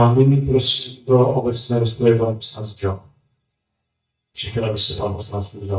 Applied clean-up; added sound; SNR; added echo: neural mask model DeepFilterNet 3.